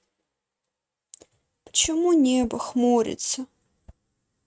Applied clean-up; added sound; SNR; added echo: neural mask model RNNoise.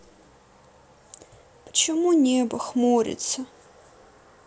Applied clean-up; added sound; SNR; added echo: none; none; none; none.